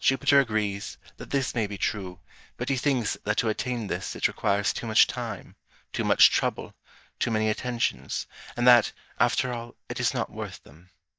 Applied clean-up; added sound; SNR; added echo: neural mask model DeepFilterNet 3.